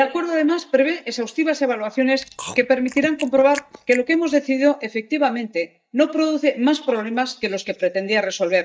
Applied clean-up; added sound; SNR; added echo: neural mask model DeepFilterNet 3.